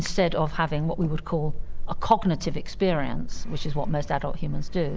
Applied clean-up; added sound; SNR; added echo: none; none; none; none.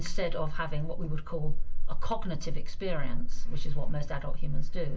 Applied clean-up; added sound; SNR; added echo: none; none; none; reverberation time 0.2 s.